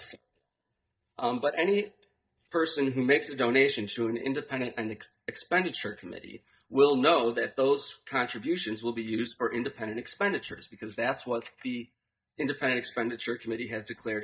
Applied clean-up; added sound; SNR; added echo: neural mask model DeepFilterNet 3.